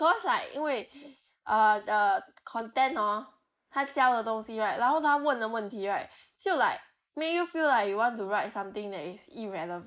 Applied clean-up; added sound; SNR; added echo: neural mask model Resemble Enhance denoiser.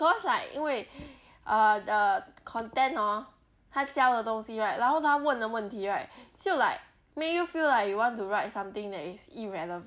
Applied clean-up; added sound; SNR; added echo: none; none; none; none.